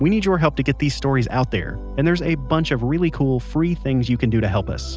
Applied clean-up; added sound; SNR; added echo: none; none; none; none.